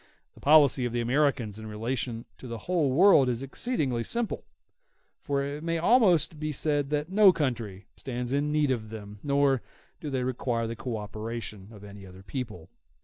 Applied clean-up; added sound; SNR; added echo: none; none; none; none.